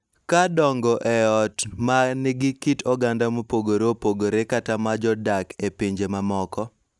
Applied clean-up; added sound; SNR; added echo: none; none; none; none.